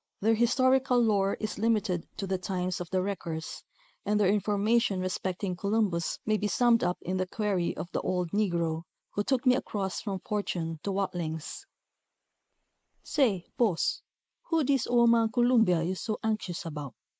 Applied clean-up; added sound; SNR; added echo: neural mask model Resemble Enhance denoiser.